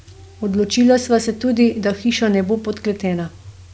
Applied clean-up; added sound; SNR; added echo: none; none; none; none.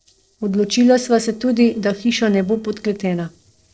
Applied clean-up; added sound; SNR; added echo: neural separator model SepFormer DNS4.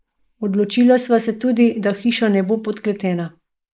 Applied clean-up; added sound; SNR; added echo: neural mask model Resemble Enhance denoiser.